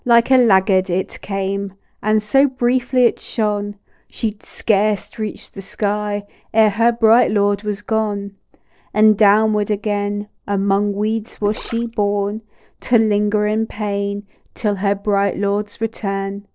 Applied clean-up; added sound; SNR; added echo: neural separator model SepFormer DNS4.